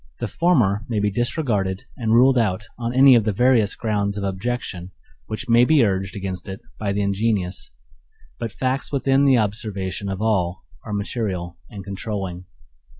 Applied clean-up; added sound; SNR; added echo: none; none; none; none.